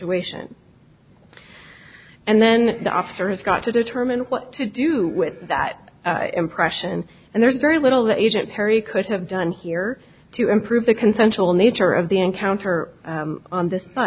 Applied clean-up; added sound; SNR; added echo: none; none; none; none.